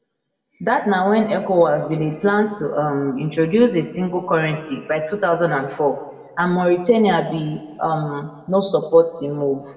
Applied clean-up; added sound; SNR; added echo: none; none; none; reverberation time 1.1 s.